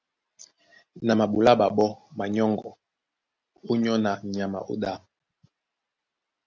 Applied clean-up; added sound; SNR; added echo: none; none; none; none.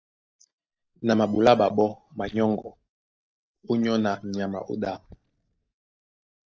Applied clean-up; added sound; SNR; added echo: neural mask model DeepFilterNet 3.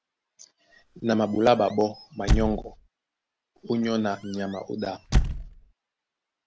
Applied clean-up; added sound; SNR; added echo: none; Squeak / Slam; 2 dB; none.